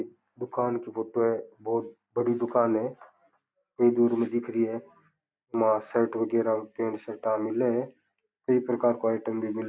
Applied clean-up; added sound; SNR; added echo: none; none; none; none.